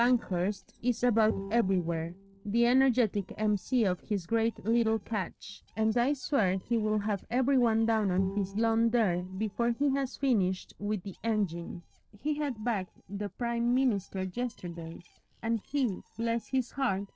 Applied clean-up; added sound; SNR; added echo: neural separator model SepFormer DNS4.